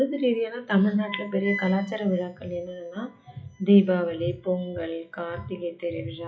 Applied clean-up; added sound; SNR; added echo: classical method WPE with log-MMSE.